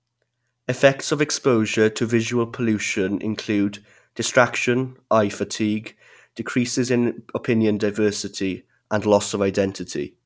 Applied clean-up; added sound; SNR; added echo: none; none; none; none.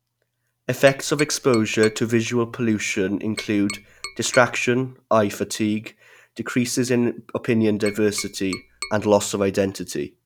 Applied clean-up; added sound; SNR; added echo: none; Tap; 15 dB; none.